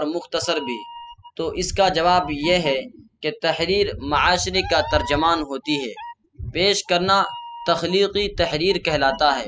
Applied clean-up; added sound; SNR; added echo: classical method spectral subtraction.